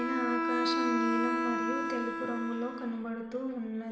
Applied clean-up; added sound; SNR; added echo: none; Bowed string instrument; -1 dB; reverberation time 0.9 s.